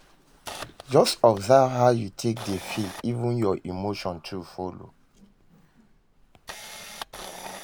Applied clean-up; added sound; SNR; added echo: none; Camera; 18 dB; none.